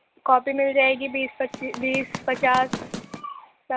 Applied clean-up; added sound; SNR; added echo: none; Run; 10 dB; none.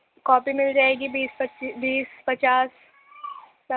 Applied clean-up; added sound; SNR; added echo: none; none; none; none.